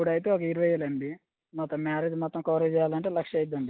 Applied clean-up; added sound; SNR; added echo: none; none; none; none.